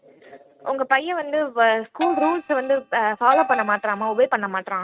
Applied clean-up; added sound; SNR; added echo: neural mask model RNNoise.